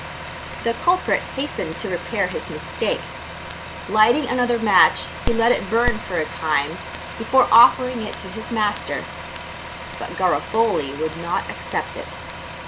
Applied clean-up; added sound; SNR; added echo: none; Scissors + Truck; 9 dB; none.